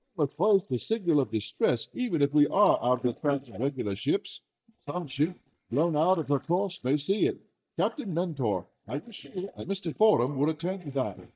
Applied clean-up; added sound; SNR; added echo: neural mask model DeepFilterNet 3.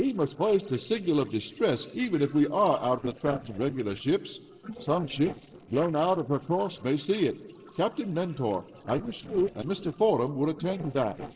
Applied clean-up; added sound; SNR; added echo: neural separator model SepFormer DNS4.